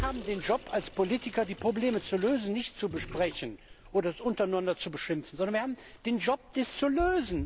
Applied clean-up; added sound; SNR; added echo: none; Sink (filling or washing) / Water tap, faucet; 14 dB; none.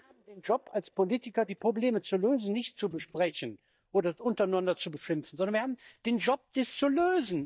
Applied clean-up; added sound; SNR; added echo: neural mask model DeepFilterNet 3.